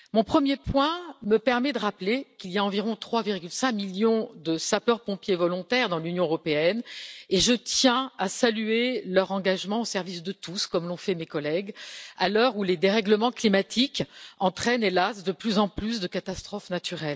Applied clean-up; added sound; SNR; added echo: none; none; none; none.